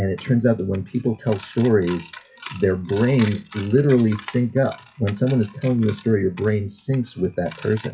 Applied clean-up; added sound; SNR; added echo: classical method WPE with log-MMSE.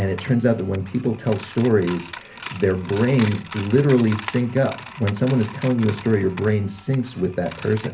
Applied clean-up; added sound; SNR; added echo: none; Coin (dropping); 16 dB; reverberation time 0.3 s.